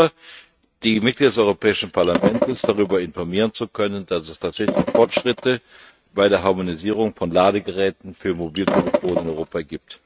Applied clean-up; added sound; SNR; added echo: neural mask model RNNoise.